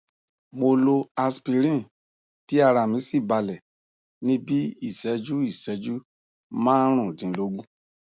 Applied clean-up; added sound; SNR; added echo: none; none; none; none.